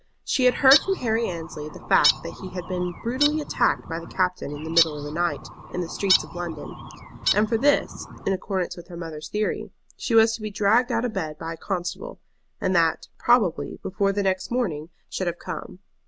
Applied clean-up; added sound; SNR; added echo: none; Bird; 5 dB; none.